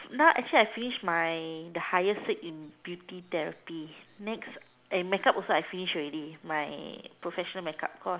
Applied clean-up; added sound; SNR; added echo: none; none; none; none.